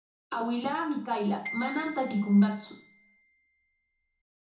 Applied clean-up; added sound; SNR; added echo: none; Glockenspiel; 14 dB; reverberation time 0.8 s.